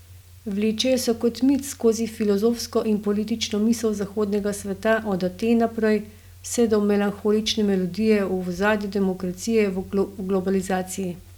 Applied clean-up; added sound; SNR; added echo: none; none; none; none.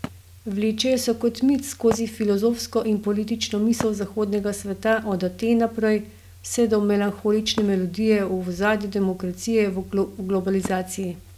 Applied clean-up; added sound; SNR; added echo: none; Wood; 19 dB; none.